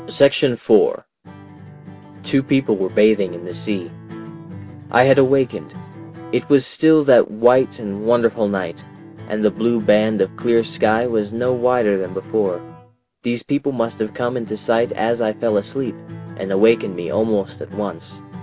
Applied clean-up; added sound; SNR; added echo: none; Acoustic guitar; 17 dB; none.